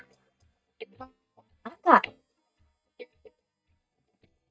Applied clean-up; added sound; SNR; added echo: neural mask model DeepFilterNet 3.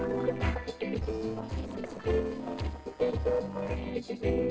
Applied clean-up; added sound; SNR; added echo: neural separator model SepFormer DNS4.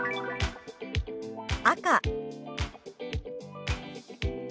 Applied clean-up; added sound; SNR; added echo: none; none; none; none.